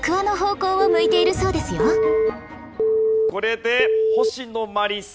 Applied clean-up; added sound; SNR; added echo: none; Telephone; -3 dB; none.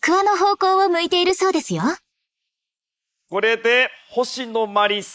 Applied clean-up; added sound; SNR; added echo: neural mask model Resemble Enhance denoiser.